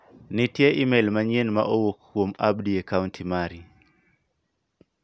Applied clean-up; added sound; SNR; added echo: none; none; none; none.